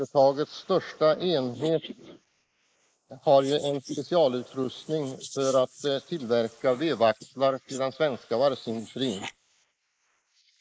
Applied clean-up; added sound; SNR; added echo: neural mask model Resemble Enhance denoiser.